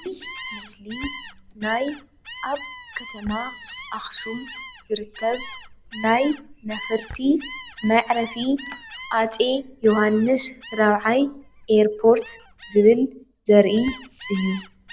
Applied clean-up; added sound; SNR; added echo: none; Gull, seagull; 15 dB; none.